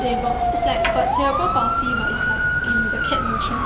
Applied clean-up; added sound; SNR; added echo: none; Motor vehicle (road) / Siren; -3 dB; none.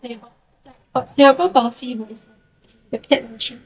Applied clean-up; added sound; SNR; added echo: neural mask model DeepFilterNet 3.